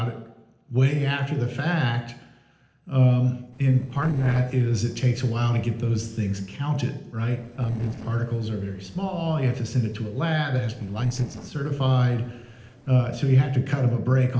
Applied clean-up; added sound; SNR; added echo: neural separator model SepFormer DNS4.